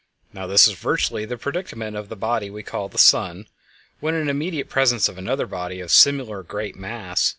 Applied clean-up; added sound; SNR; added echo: none; none; none; none.